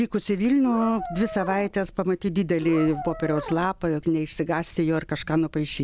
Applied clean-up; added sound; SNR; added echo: none; Brass instrument; 12 dB; none.